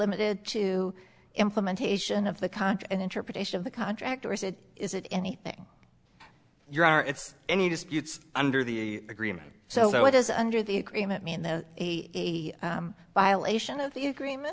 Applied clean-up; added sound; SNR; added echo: none; none; none; none.